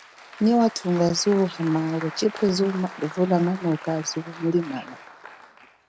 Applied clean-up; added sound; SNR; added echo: none; Applause; 16 dB; none.